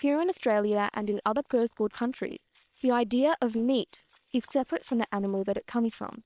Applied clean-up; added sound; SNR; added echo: neural separator model SepFormer WHAM!.